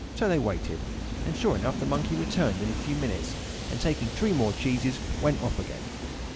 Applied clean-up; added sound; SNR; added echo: none; Train; 4 dB; none.